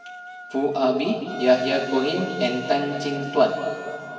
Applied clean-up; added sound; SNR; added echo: none; Wind instrument, woodwind instrument; 13 dB; reverberation time 2.4 s.